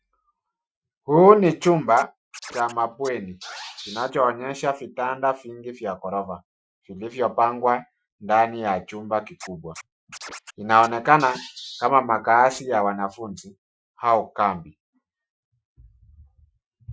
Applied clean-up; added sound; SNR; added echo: classical method Wiener filter.